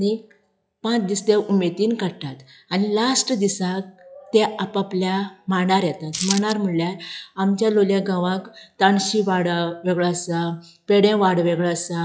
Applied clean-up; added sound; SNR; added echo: classical method log-MMSE.